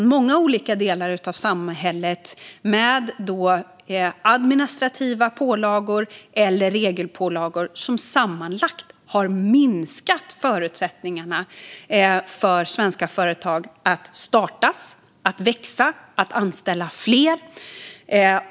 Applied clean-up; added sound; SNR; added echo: none; none; none; none.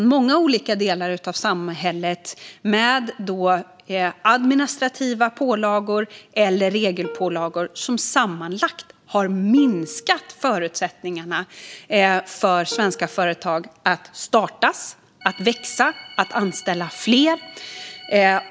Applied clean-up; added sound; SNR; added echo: none; Organ + Plucked string instrument; 19 dB; none.